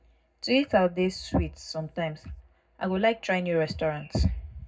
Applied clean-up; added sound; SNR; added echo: none; none; none; reverberation time 0.3 s.